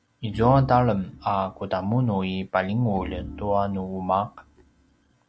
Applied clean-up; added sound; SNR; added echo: none; Organ; 16 dB; none.